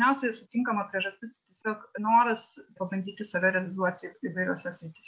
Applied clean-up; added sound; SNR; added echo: none; none; none; none.